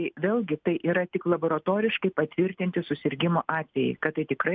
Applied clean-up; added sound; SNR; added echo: none; none; none; none.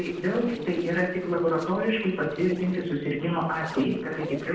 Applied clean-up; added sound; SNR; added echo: neural separator model SepFormer DNS4.